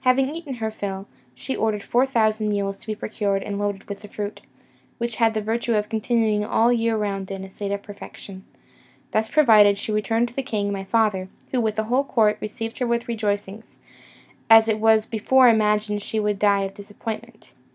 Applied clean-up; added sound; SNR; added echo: none; none; none; none.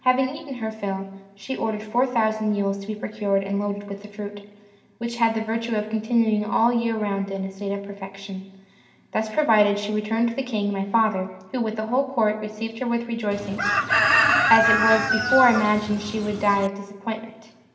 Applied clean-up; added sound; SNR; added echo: none; Chicken, rooster; -2 dB; reverberation time 1.7 s.